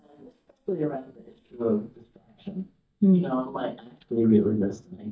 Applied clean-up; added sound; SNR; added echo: neural mask model DeepFilterNet 3.